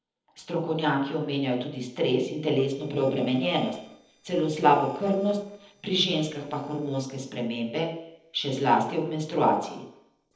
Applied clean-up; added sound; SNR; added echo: neural separator model SepFormer DNS4.